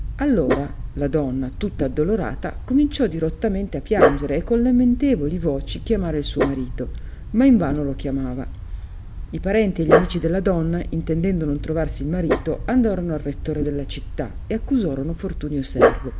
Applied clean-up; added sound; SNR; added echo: none; Dog; 4 dB; none.